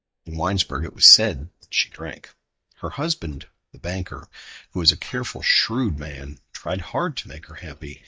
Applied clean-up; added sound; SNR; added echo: neural mask model DeepFilterNet 3.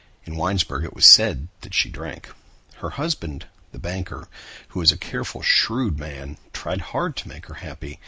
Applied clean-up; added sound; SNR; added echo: none; none; none; none.